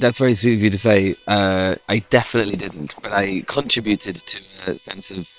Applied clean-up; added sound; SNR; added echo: neural separator model SepFormer WHAM!.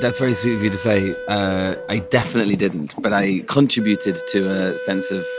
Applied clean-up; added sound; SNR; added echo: none; Wind instrument, woodwind instrument; 11 dB; none.